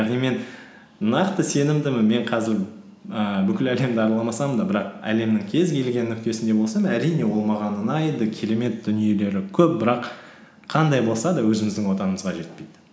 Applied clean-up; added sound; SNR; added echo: none; none; none; none.